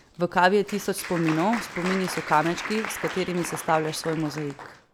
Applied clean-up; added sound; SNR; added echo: none; Applause; 10 dB; none.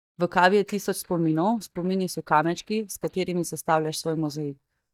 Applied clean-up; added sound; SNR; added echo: neural mask model DeepFilterNet 3.